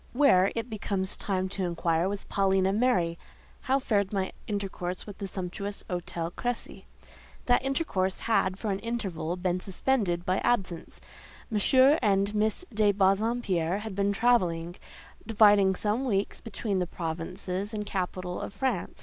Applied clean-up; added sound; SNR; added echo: none; none; none; none.